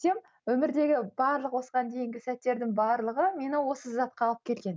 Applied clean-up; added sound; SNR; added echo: none; none; none; none.